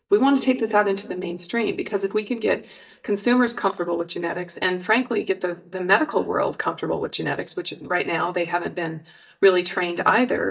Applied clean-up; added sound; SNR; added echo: neural mask model DeepFilterNet 3.